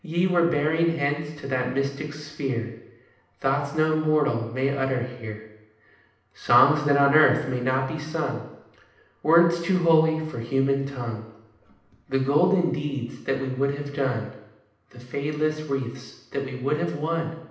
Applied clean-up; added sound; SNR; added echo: none; none; none; reverberation time 0.8 s.